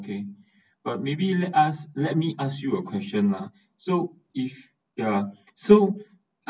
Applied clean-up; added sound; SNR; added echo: none; none; none; none.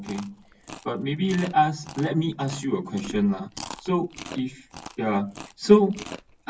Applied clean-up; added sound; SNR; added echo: none; Chewing, mastication; 17 dB; none.